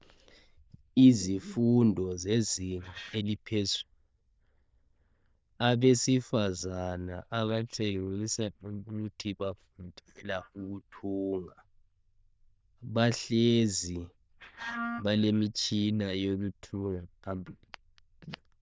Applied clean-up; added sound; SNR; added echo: neural diffusion model UNIVERSE++.